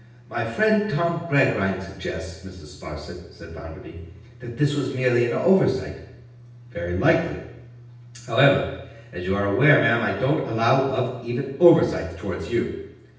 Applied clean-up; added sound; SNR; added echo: none; none; none; reverberation time 0.9 s.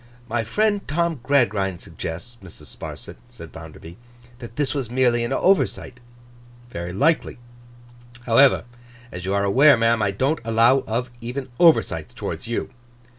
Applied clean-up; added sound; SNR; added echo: none; none; none; none.